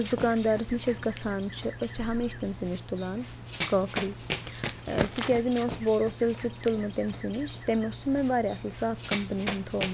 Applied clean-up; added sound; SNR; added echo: none; Run; 8 dB; none.